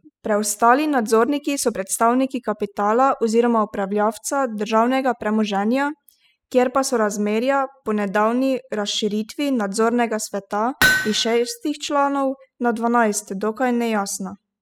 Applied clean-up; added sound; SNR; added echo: classical method spectral subtraction.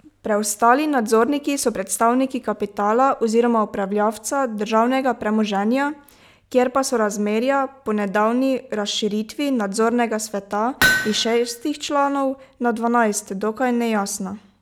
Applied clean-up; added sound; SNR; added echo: none; Hammer; 3 dB; none.